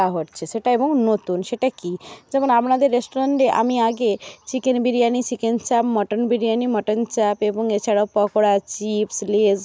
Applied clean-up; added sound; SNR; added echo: none; none; none; none.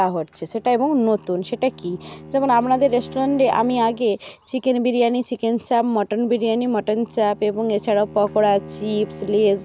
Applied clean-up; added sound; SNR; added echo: none; Bowed string instrument; 20 dB; none.